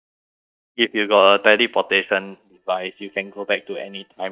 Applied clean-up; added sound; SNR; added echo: neural mask model DeepFilterNet 3.